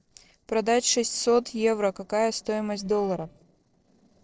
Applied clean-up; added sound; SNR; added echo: neural separator model SepFormer DNS4.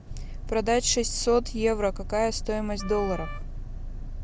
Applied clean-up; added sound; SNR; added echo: none; Wind instrument, woodwind instrument; 17 dB; none.